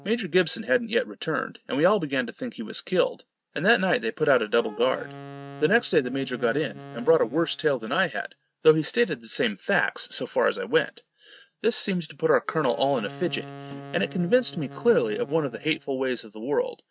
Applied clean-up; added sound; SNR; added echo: neural mask model RNNoise.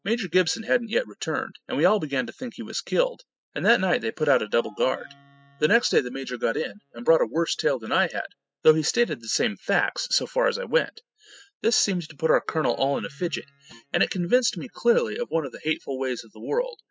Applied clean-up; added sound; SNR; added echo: classical method spectral subtraction.